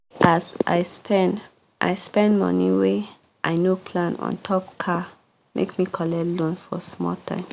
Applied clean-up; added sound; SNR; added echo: none; none; none; none.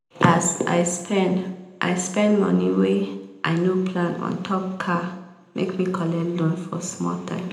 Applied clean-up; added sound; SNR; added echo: none; none; none; reverberation time 0.8 s.